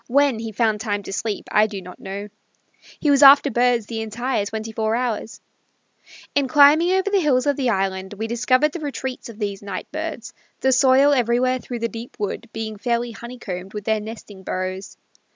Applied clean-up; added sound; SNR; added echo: none; none; none; none.